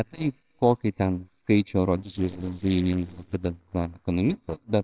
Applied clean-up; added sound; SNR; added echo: neural separator model SepFormer WHAMR!.